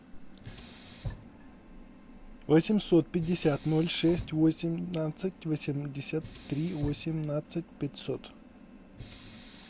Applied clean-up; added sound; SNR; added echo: none; Sink (filling or washing); 18 dB; none.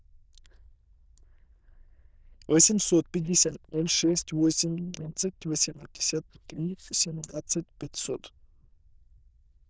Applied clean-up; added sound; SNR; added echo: neural diffusion model UNIVERSE++.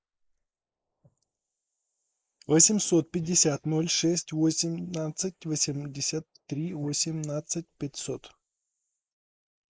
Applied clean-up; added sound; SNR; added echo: neural mask model Resemble Enhance denoiser.